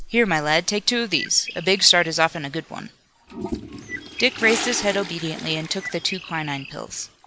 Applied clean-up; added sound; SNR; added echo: none; Bird + Toilet flush; 12 dB; none.